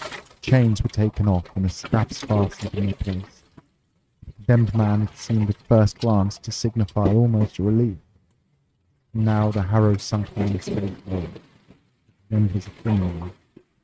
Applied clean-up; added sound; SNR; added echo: neural mask model RNNoise.